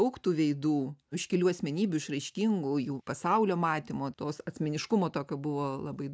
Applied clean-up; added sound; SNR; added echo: none; none; none; none.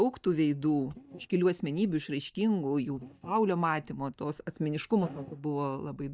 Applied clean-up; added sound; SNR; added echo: neural mask model DeepFilterNet 3.